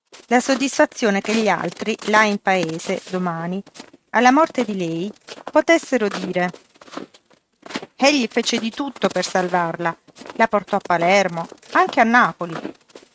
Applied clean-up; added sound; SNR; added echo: neural mask model RNNoise.